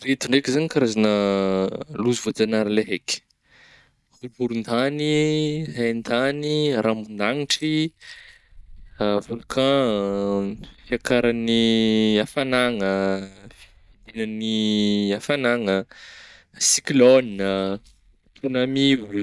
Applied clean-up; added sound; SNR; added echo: neural mask model DeepFilterNet 3.